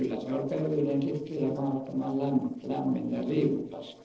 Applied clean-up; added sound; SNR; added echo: neural separator model SepFormer DNS4.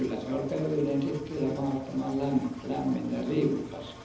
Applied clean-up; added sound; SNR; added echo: none; Engine; 17 dB; reverberation time 0.8 s.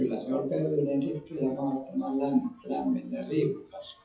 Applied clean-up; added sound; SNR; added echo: classical method WPE with log-MMSE.